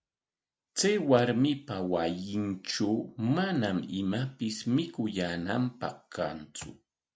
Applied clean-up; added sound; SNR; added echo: none; none; none; none.